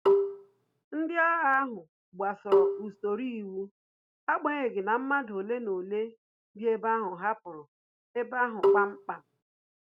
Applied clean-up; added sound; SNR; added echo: none; Marimba, xylophone; -5 dB; none.